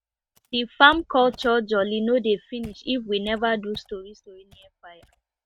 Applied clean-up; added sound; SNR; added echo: neural mask model RNNoise.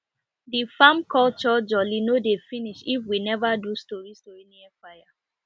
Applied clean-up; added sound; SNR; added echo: none; none; none; none.